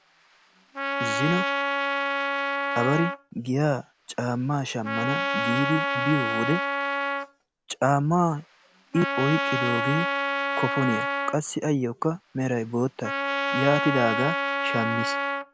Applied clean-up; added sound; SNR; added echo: none; Trumpet; 1 dB; none.